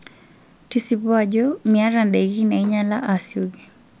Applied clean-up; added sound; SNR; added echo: none; none; none; none.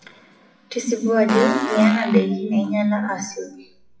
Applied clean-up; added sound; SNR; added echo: classical method WPE with log-MMSE.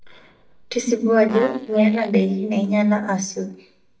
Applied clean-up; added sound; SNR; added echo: neural mask model DeepFilterNet 3.